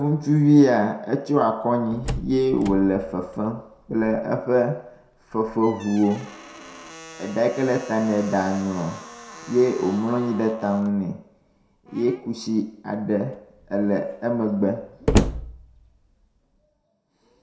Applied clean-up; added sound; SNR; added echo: none; Slam; 11 dB; reverberation time 0.6 s.